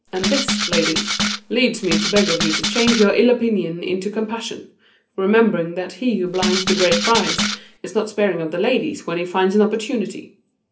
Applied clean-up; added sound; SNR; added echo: none; Rattle (instrument); 1 dB; reverberation time 0.3 s.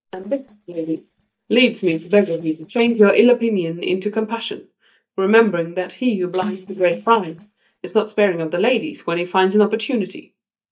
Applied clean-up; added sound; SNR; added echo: neural mask model DeepFilterNet 3.